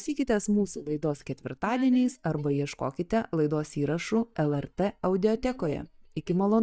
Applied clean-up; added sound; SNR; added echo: neural mask model DeepFilterNet 3.